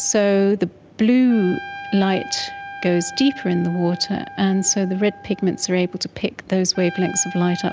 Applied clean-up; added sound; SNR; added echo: none; Trumpet; 16 dB; none.